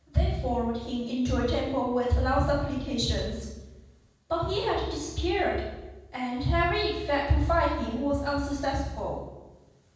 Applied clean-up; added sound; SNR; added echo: none; none; none; reverberation time 1.2 s.